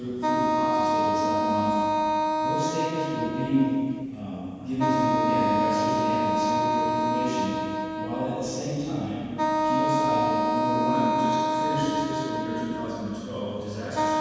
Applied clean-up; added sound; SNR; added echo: none; Wind instrument, woodwind instrument; -4 dB; reverberation time 2.1 s.